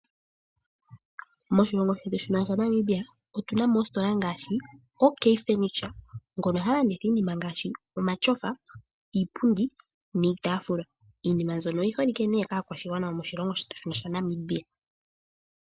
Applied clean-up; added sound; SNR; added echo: none; none; none; none.